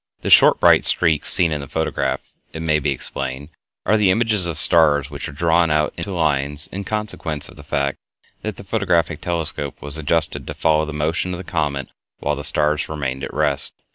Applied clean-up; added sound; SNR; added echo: none; none; none; none.